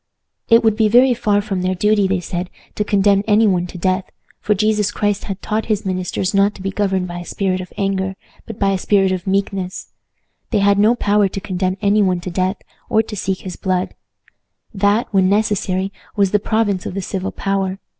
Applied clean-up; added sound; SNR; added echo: none; none; none; none.